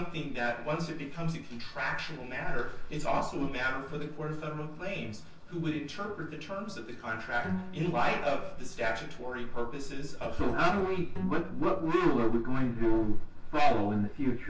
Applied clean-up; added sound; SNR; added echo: neural separator model SepFormer DNS4.